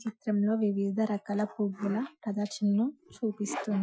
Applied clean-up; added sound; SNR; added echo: classical method Wiener filter.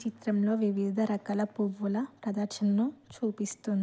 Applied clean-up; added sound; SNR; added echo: none; none; none; none.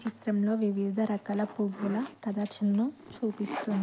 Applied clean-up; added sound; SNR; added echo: none; Zipper (clothing); 15 dB; none.